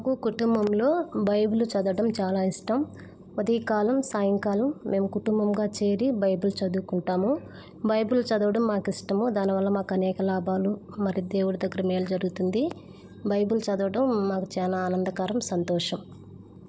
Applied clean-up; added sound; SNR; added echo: none; none; none; none.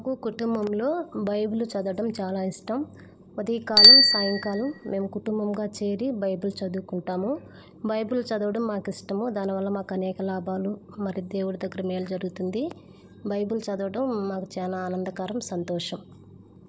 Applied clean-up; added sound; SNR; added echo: none; Bicycle bell; 0 dB; none.